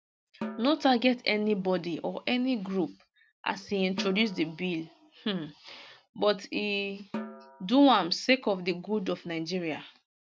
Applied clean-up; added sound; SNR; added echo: none; Snare drum; 16 dB; none.